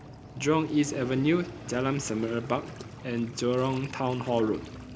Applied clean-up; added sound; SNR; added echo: none; Waves, surf; 14 dB; none.